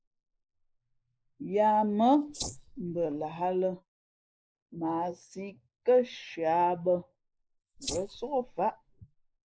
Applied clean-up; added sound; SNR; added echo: neural mask model Resemble Enhance denoiser.